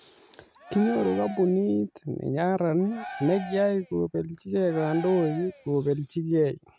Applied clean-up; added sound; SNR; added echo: none; Cheering; 15 dB; none.